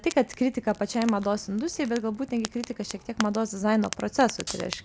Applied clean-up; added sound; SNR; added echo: none; Fire + Hi-hat; 14 dB; none.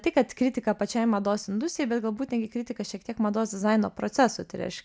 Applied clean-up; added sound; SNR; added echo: none; none; none; none.